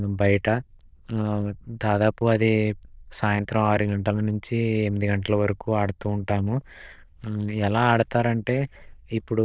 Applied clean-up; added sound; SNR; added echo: neural diffusion model UNIVERSE++.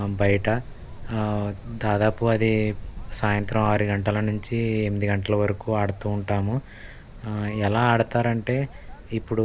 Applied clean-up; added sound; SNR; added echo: none; Wind; 13 dB; none.